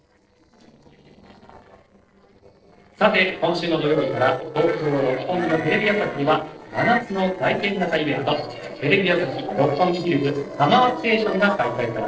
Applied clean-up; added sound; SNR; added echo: neural separator model SepFormer DNS4.